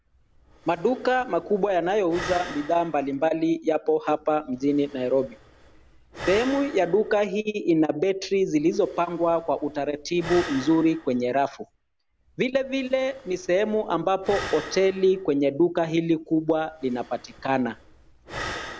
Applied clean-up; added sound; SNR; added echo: none; Breathing; 16 dB; none.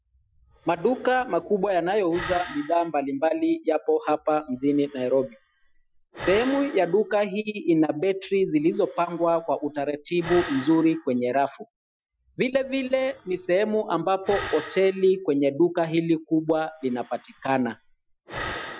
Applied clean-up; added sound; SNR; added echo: classical method Wiener filter.